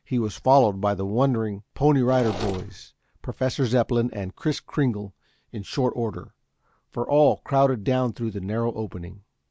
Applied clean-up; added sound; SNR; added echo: none; Mechanisms; 10 dB; none.